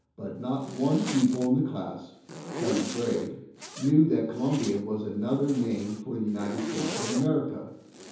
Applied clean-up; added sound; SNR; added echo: none; Zipper (clothing); 10 dB; reverberation time 0.9 s.